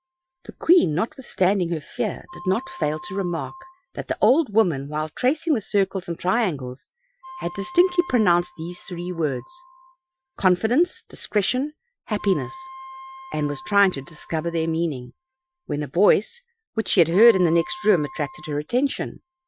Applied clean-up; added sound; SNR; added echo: classical method Wiener filter.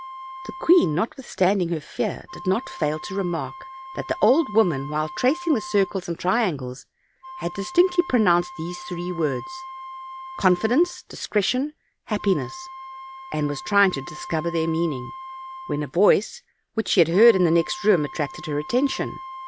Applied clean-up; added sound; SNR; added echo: none; Wind instrument, woodwind instrument; 15 dB; none.